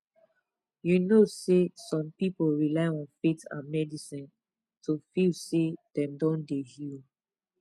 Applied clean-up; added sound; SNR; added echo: none; none; none; none.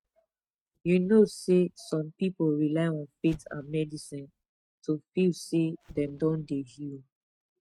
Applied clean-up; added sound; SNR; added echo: neural mask model RNNoise.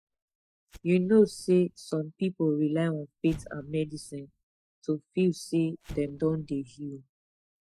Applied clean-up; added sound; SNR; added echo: neural mask model DeepFilterNet 3.